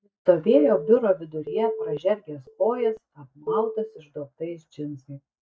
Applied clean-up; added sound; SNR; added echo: neural mask model DeepFilterNet 3.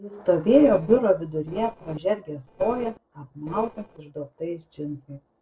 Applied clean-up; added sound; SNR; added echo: neural separator model SepFormer DNS4.